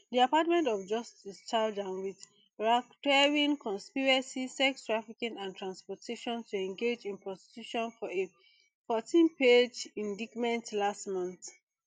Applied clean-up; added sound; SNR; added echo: none; none; none; none.